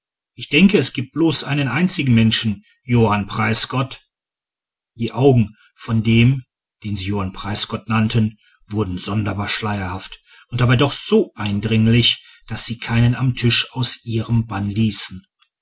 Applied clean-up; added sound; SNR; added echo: none; none; none; none.